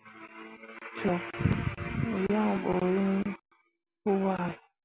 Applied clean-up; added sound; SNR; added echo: none; none; none; none.